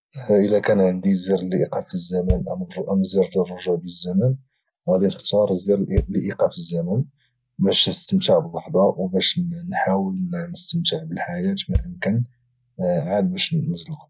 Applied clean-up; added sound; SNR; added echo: none; Bass drum; 11 dB; none.